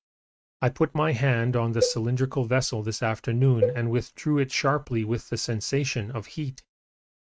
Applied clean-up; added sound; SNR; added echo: neural mask model RNNoise.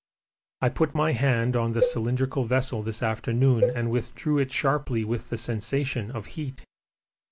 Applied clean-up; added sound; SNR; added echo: none; Cowbell; 7 dB; none.